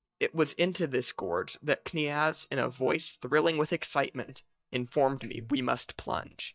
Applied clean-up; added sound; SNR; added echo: neural mask model DeepFilterNet 3.